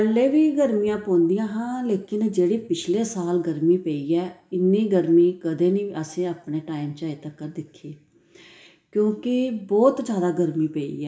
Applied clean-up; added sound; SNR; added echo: none; none; none; reverberation time 0.6 s.